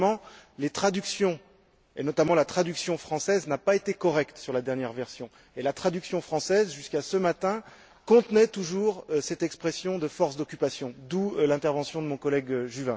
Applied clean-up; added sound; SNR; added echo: none; none; none; none.